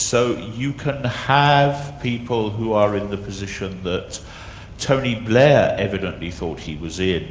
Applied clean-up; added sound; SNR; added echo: none; none; none; none.